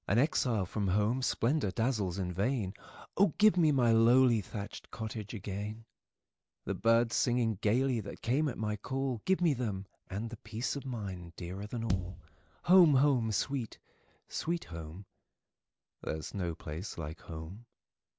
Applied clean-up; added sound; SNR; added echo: none; Bass drum; 8 dB; none.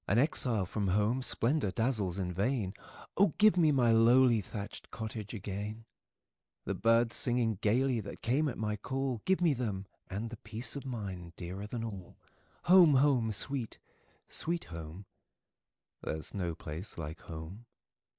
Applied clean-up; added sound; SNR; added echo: neural mask model Resemble Enhance denoiser.